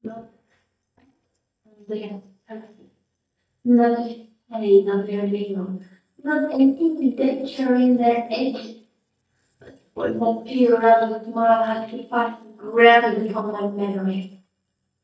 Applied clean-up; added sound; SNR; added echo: neural mask model DeepFilterNet 3.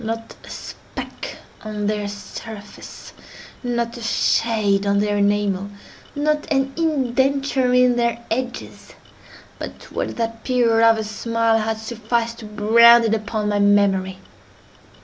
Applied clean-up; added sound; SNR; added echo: none; none; none; none.